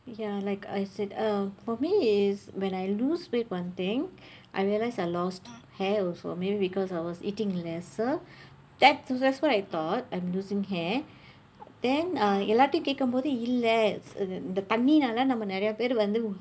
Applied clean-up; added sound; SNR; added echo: none; none; none; none.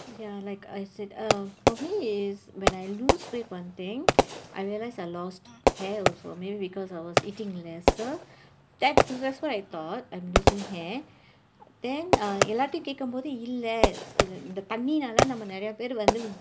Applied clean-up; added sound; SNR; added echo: none; Fireworks; -4 dB; none.